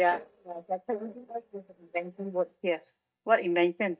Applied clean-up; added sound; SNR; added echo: neural mask model DeepFilterNet 3.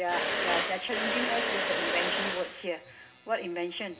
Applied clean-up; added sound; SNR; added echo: none; Mechanisms; -1 dB; reverberation time 0.2 s.